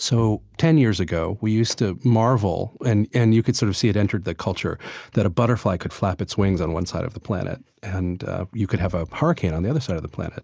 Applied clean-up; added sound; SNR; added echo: neural mask model DeepFilterNet 3.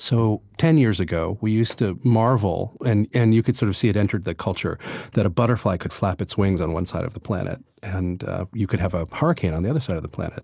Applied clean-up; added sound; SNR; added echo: neural separator model SepFormer DNS4.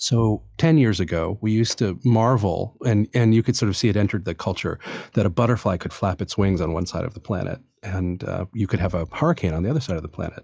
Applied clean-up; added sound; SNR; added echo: classical method log-MMSE.